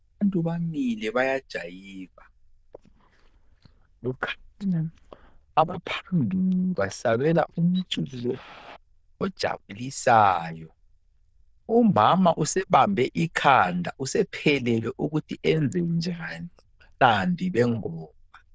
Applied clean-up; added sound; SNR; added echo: neural diffusion model UNIVERSE++.